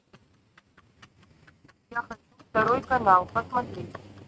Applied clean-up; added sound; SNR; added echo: neural mask model RNNoise.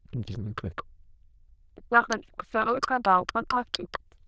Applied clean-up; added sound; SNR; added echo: neural diffusion model UNIVERSE++.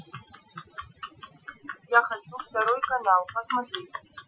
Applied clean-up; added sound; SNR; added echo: classical method Wiener filter.